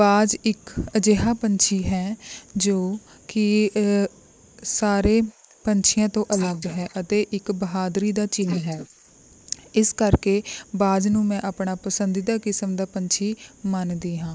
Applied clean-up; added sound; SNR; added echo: neural mask model Resemble Enhance denoiser.